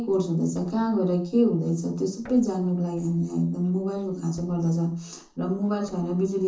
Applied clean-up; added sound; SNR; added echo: neural separator model SepFormer DNS4.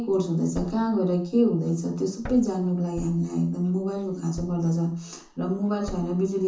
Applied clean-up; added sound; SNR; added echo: none; Thump, thud; 18 dB; reverberation time 0.6 s.